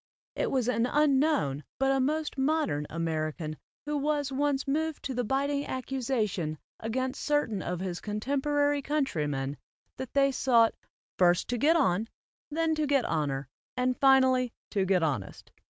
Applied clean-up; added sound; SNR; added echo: none; none; none; none.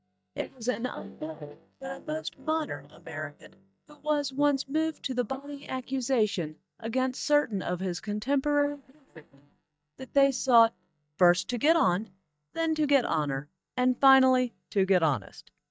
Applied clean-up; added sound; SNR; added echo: neural mask model DeepFilterNet 3.